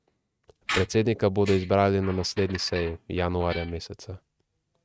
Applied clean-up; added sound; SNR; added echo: neural mask model RNNoise.